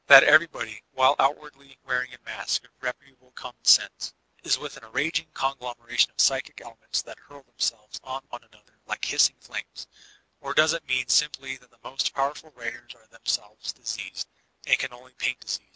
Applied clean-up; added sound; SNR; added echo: none; none; none; none.